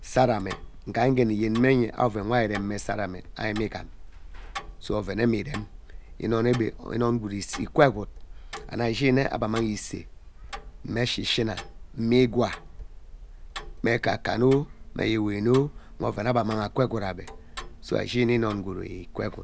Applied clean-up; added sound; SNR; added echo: none; Tick-tock; 14 dB; none.